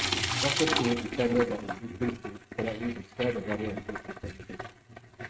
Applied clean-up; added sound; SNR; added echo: neural mask model RNNoise.